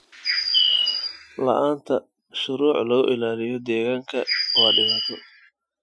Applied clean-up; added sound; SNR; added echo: classical method Wiener filter.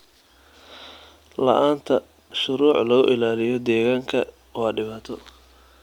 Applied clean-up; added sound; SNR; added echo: none; none; none; none.